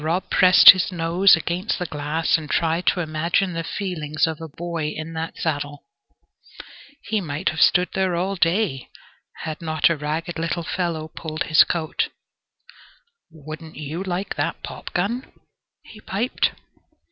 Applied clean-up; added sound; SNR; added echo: none; none; none; none.